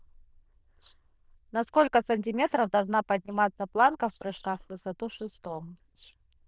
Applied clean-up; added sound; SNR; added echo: neural diffusion model UNIVERSE++.